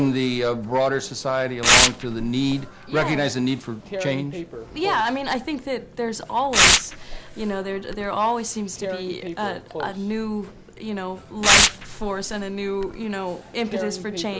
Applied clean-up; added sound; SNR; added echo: none; Tearing; 0 dB; none.